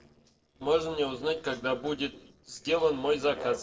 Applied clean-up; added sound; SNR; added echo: neural separator model SepFormer DNS4.